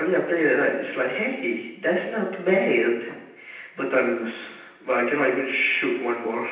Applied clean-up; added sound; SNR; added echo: none; none; none; reverberation time 0.9 s.